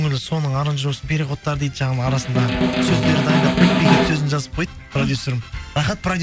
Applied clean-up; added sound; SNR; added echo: none; Snare drum; -2 dB; none.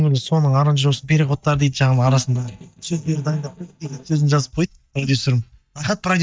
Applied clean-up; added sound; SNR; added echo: neural mask model DeepFilterNet 3.